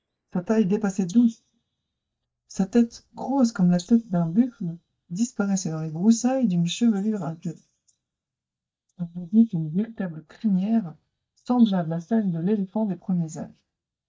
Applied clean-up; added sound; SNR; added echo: neural mask model DeepFilterNet 3.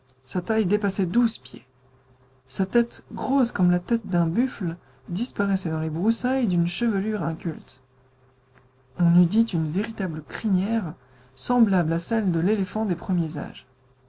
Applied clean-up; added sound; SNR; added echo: none; none; none; none.